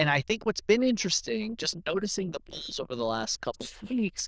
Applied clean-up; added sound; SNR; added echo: neural diffusion model UNIVERSE++.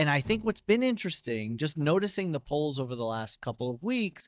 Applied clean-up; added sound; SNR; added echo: neural mask model DeepFilterNet 3.